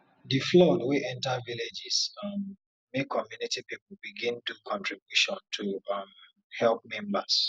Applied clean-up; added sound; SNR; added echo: none; none; none; none.